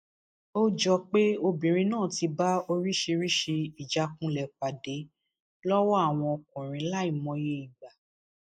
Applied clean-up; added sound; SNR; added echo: neural mask model Resemble Enhance denoiser.